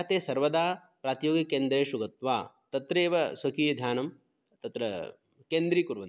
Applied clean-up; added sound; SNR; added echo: none; none; none; none.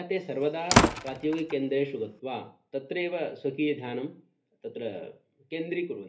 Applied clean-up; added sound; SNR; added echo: none; Slam; -4 dB; reverberation time 0.3 s.